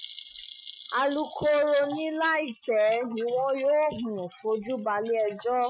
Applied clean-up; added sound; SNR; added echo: classical method Wiener filter.